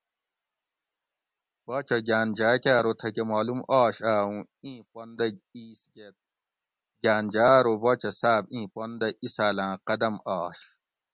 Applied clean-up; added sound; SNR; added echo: none; none; none; none.